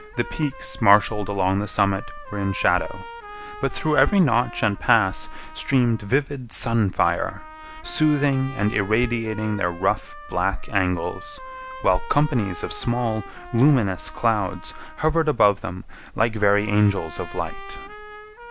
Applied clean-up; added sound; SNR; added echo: none; Trumpet; 17 dB; none.